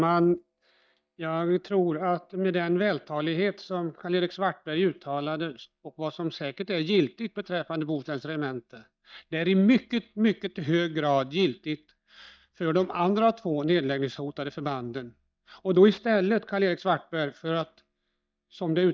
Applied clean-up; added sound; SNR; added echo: neural mask model DeepFilterNet 3.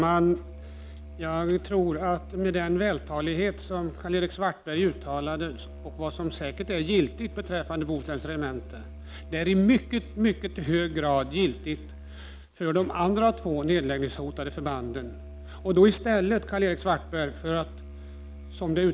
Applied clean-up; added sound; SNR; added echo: none; Musical instrument; 14 dB; none.